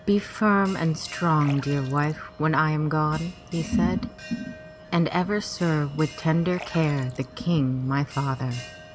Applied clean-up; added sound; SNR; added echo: none; Splash, splatter + Bell; 19 dB; none.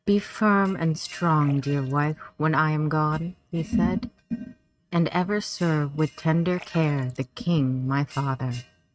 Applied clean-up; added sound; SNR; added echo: neural mask model RNNoise.